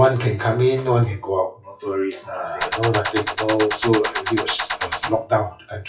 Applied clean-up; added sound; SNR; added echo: classical method WPE with log-MMSE.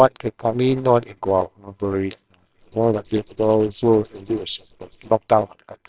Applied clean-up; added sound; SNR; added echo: neural separator model SepFormer WHAMR!.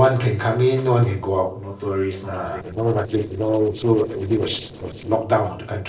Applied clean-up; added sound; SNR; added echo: neural separator model SepFormer DNS4.